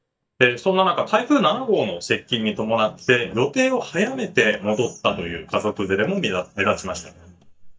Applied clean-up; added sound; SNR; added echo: neural mask model DeepFilterNet 3.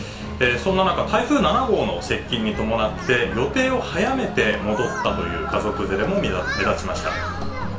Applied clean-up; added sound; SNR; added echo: none; Human group actions; 10 dB; reverberation time 0.4 s.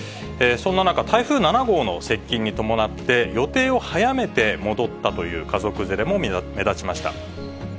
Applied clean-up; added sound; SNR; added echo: none; none; none; none.